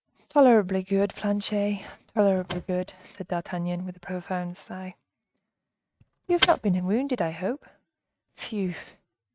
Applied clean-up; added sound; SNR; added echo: neural mask model RNNoise.